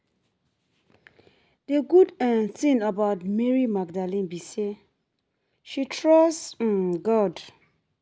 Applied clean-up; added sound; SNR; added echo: none; none; none; none.